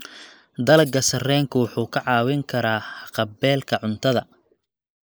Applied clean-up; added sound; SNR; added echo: neural mask model Resemble Enhance denoiser.